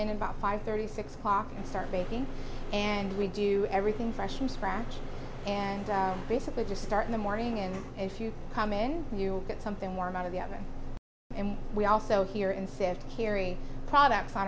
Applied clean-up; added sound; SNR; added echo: none; none; none; none.